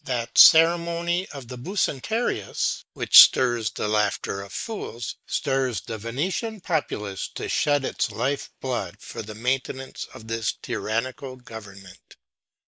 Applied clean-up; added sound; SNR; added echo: neural mask model Resemble Enhance denoiser.